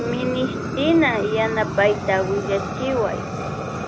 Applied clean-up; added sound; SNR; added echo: none; Fire; 5 dB; none.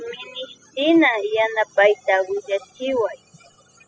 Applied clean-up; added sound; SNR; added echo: classical method spectral subtraction.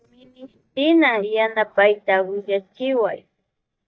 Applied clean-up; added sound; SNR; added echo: neural mask model DeepFilterNet 3.